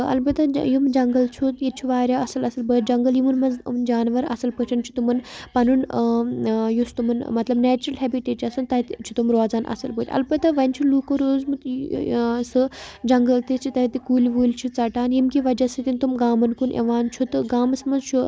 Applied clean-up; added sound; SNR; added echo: none; none; none; none.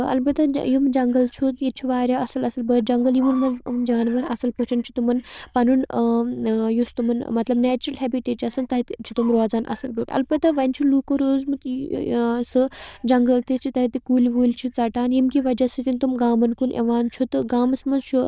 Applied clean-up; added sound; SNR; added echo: neural diffusion model UNIVERSE++.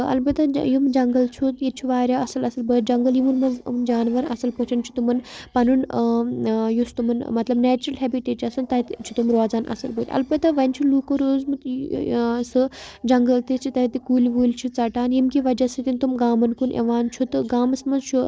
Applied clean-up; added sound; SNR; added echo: neural separator model SepFormer DNS4.